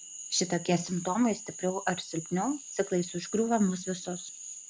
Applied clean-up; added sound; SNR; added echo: none; Cricket / Frog; 12 dB; none.